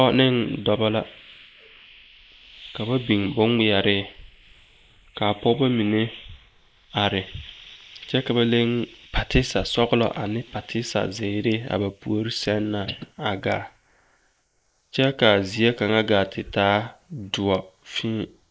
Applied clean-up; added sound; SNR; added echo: neural mask model Resemble Enhance denoiser.